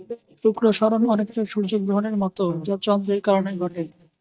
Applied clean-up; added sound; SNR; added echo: neural mask model DeepFilterNet 3.